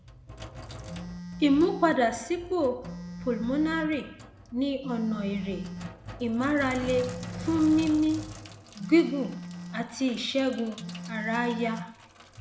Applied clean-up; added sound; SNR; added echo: none; Telephone + Sink (filling or washing); 11 dB; none.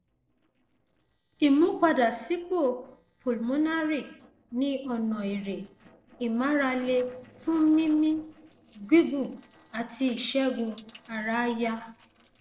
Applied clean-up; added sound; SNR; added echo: neural separator model SepFormer DNS4.